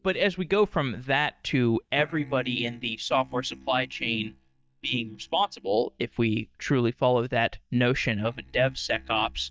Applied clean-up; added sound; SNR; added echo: neural mask model DeepFilterNet 3.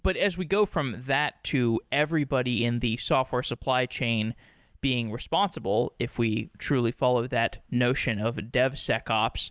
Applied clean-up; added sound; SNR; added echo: none; none; none; none.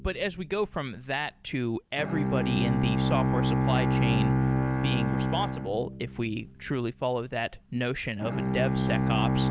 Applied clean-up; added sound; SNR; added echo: none; Bowed string instrument; -3 dB; none.